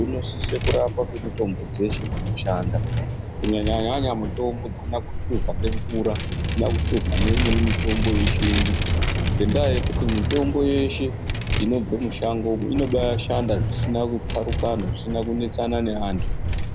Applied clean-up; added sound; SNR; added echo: none; Vehicle; -1 dB; none.